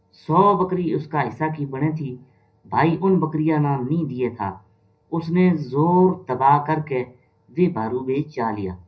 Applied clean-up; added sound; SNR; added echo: none; none; none; reverberation time 0.3 s.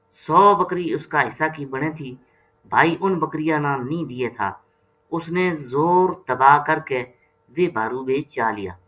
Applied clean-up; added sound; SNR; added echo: none; none; none; none.